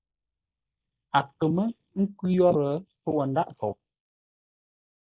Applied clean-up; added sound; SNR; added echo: neural mask model Resemble Enhance denoiser.